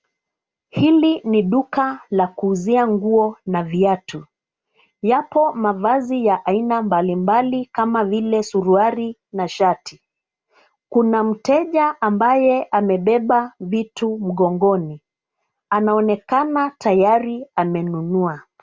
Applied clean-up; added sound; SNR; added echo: none; none; none; none.